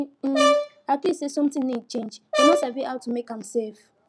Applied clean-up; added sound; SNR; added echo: none; Brass instrument; -2 dB; none.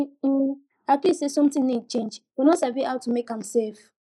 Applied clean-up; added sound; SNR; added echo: neural mask model Resemble Enhance denoiser.